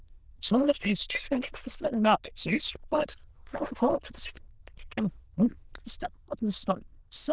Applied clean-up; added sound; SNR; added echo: neural diffusion model UNIVERSE++.